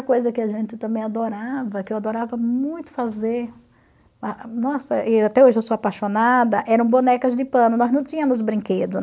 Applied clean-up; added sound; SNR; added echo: none; none; none; none.